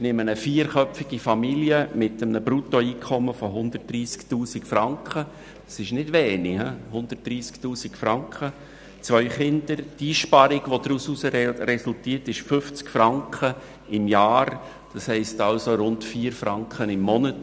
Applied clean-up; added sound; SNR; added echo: none; none; none; none.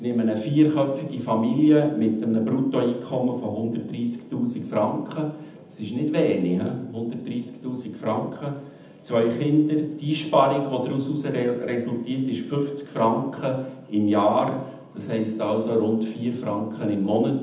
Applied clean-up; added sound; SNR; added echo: none; none; none; reverberation time 0.8 s.